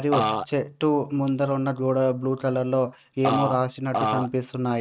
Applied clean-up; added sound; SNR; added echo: neural mask model RNNoise.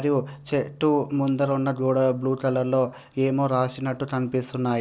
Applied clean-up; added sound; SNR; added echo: none; none; none; none.